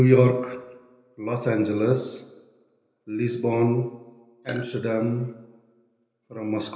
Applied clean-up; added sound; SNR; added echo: none; Burping, eructation; 11 dB; reverberation time 1.4 s.